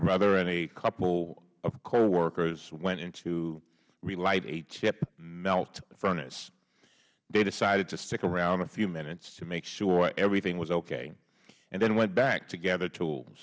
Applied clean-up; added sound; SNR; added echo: none; none; none; none.